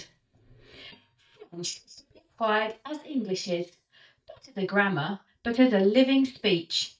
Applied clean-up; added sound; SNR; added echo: neural mask model DeepFilterNet 3.